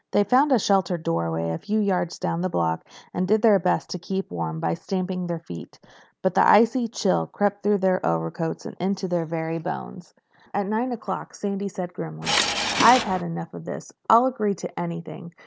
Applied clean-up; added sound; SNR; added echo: none; Subway, metro, underground / Engine; 0 dB; none.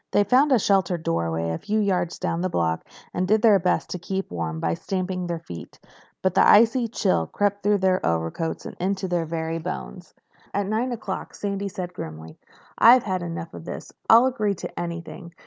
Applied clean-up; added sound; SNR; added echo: none; none; none; none.